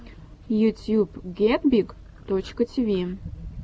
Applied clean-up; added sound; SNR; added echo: none; none; none; none.